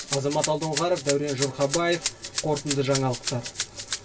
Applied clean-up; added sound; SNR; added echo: none; Rattle (instrument); 6 dB; reverberation time 0.1 s.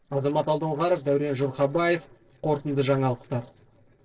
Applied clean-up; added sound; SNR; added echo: neural separator model SepFormer DNS4.